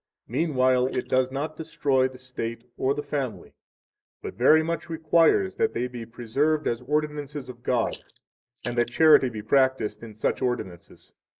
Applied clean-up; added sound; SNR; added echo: neural mask model Resemble Enhance denoiser.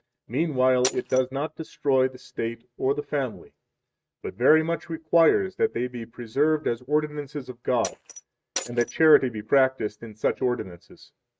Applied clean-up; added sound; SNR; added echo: neural mask model RNNoise.